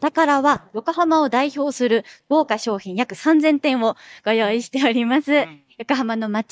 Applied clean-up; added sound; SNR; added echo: neural mask model DeepFilterNet 3.